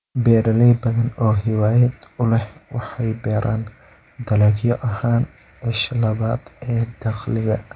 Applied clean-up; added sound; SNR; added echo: none; none; none; none.